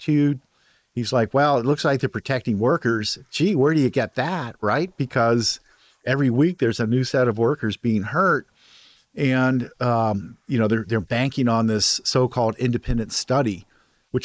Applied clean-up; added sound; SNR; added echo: neural mask model Resemble Enhance denoiser.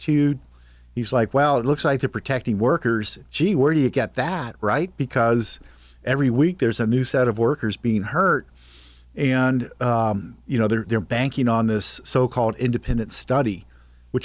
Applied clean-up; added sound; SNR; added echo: none; none; none; none.